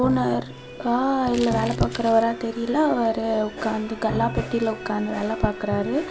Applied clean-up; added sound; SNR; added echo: none; Crumpling, crinkling + Drum; 11 dB; none.